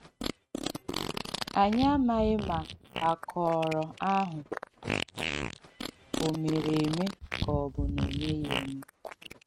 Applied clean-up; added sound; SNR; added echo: neural mask model RNNoise.